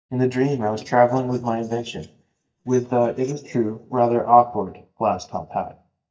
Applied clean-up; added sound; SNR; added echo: neural mask model DeepFilterNet 3.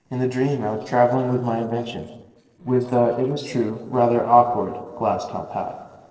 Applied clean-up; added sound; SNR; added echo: neural separator model SepFormer DNS4.